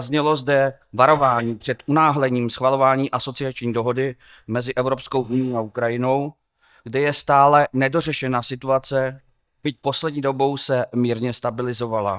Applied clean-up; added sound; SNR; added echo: neural mask model DeepFilterNet 3.